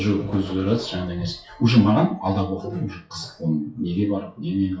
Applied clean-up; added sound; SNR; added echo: classical method WPE with log-MMSE.